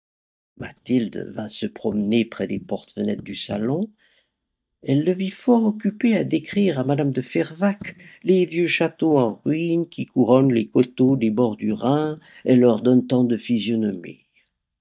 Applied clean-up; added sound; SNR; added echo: neural mask model DeepFilterNet 3.